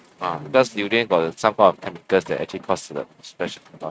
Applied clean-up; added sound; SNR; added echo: neural mask model RNNoise.